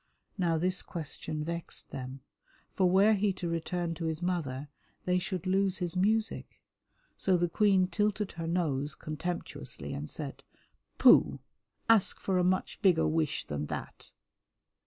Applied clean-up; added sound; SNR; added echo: none; none; none; none.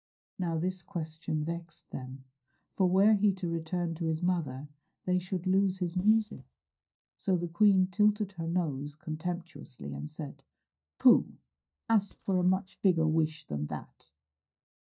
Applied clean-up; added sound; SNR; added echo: neural mask model DeepFilterNet 3.